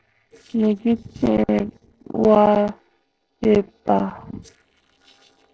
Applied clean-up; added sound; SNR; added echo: neural separator model SepFormer DNS4.